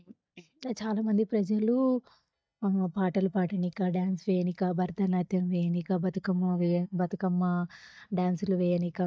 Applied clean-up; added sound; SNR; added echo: neural mask model DeepFilterNet 3.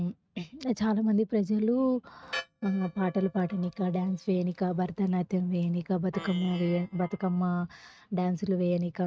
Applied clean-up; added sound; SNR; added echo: neural mask model RNNoise.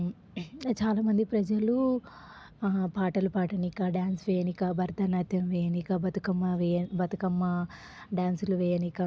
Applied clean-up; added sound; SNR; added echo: none; none; none; none.